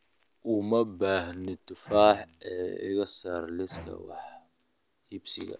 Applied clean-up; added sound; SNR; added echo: none; Bowed string instrument; 20 dB; none.